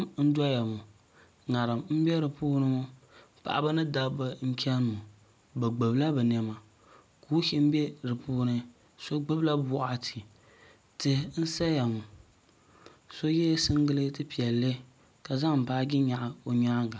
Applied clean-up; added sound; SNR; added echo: none; none; none; none.